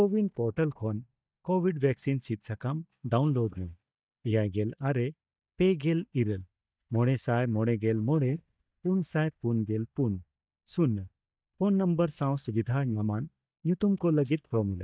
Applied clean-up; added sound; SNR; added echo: neural mask model DeepFilterNet 3.